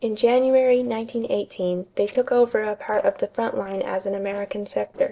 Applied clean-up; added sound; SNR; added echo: neural separator model SepFormer DNS4.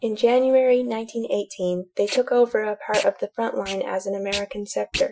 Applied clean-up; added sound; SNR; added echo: classical method Wiener filter.